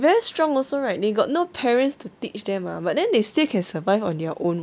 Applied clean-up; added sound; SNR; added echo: none; none; none; none.